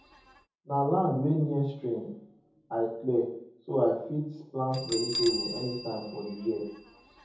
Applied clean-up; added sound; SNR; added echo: none; Bell; 12 dB; reverberation time 0.7 s.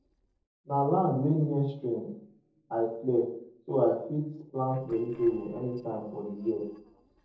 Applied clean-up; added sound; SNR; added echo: neural separator model SepFormer DNS4.